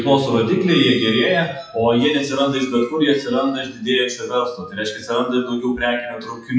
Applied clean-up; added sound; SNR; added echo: classical method WPE with log-MMSE.